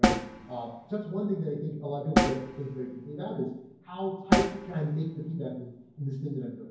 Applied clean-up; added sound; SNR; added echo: none; Snare drum; -2 dB; reverberation time 0.9 s.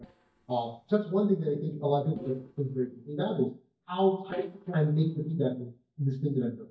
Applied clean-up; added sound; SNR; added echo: neural mask model DeepFilterNet 3.